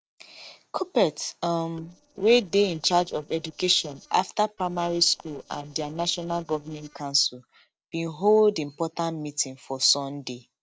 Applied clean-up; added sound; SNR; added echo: neural separator model SepFormer DNS4.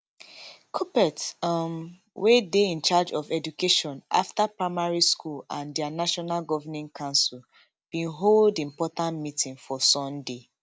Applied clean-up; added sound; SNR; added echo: none; none; none; none.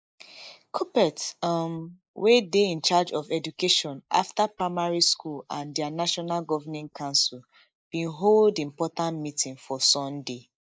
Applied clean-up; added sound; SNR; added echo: neural mask model Resemble Enhance denoiser.